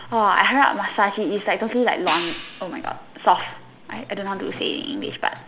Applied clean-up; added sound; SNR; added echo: none; Hi-hat; 11 dB; none.